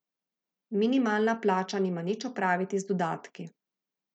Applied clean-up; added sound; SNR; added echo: none; none; none; none.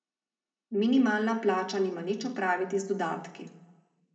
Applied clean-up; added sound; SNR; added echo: none; none; none; reverberation time 0.8 s.